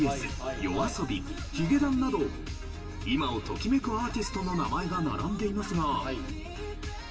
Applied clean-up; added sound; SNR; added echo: none; none; none; reverberation time 2.3 s.